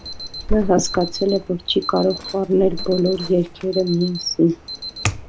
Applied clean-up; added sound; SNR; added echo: none; Drawer open or close + Alarm; 8 dB; none.